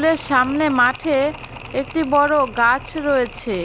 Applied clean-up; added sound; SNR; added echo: none; Mechanisms; 16 dB; none.